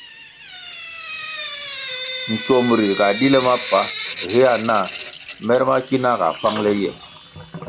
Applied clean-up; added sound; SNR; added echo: none; Drip / Sink (filling or washing) + Wind chime; 10 dB; none.